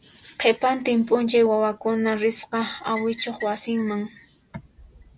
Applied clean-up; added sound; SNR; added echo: none; none; none; none.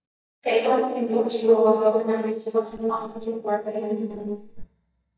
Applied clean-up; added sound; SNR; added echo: neural mask model DeepFilterNet 3.